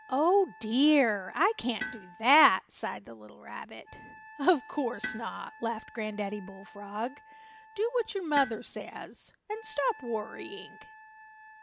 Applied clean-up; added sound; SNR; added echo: none; Wind instrument, woodwind instrument + Tools; 17 dB; none.